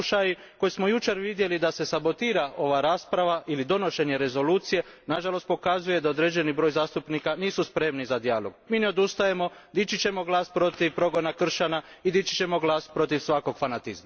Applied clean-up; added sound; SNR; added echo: none; none; none; none.